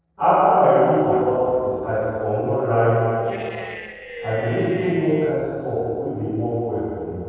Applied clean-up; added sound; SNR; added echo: neural separator model SepFormer DNS4.